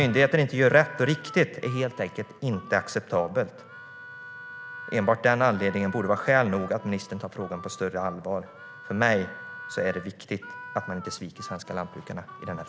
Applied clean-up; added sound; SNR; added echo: none; Harmonica; 16 dB; none.